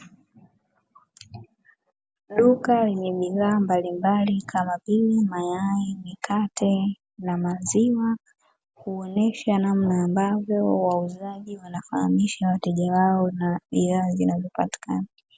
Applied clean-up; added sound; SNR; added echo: none; none; none; none.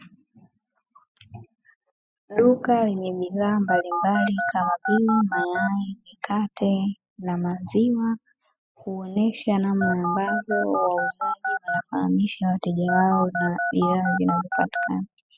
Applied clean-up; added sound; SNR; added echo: classical method spectral subtraction.